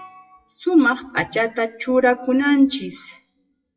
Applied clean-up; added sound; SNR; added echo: classical method WPE with log-MMSE.